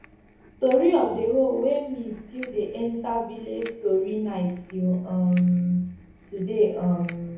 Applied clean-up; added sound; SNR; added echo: none; Crackle; 20 dB; reverberation time 0.7 s.